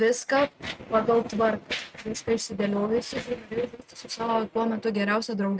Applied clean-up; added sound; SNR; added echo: neural mask model RNNoise.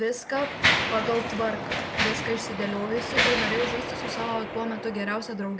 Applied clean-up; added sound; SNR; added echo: none; Mechanisms; -1 dB; none.